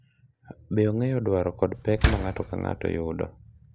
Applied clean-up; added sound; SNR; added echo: none; Slam; 1 dB; none.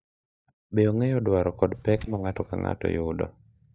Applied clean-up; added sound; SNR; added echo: neural mask model DeepFilterNet 3.